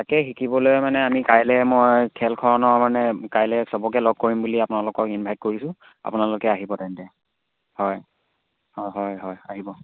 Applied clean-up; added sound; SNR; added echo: none; none; none; none.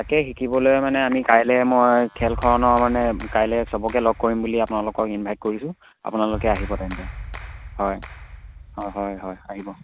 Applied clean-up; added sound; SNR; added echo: none; Clapping; 14 dB; none.